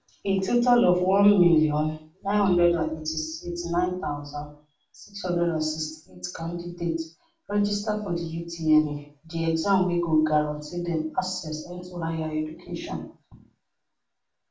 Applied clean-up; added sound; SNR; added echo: none; none; none; reverberation time 0.4 s.